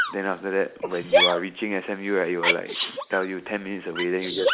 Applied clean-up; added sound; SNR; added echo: neural mask model Resemble Enhance denoiser.